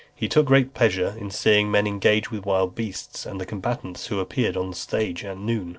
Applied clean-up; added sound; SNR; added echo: neural separator model SepFormer DNS4.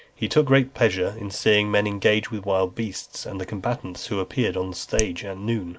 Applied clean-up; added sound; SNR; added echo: neural mask model Resemble Enhance denoiser.